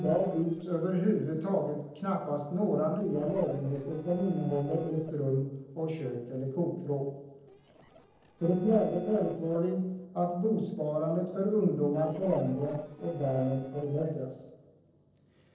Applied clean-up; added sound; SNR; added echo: neural separator model SepFormer DNS4.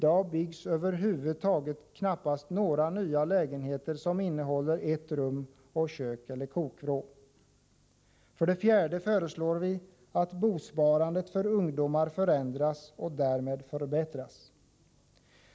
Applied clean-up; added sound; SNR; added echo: none; none; none; none.